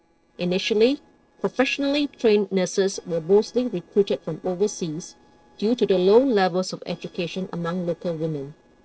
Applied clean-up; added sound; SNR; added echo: neural separator model SepFormer DNS4.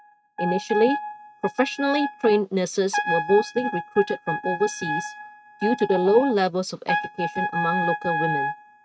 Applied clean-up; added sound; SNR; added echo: neural mask model RNNoise.